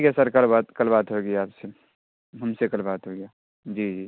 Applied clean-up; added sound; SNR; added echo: none; none; none; none.